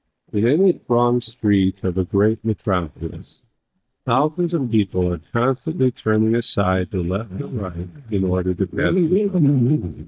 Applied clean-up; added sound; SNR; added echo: neural mask model DeepFilterNet 3.